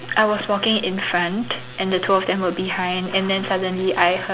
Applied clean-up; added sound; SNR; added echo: none; none; none; none.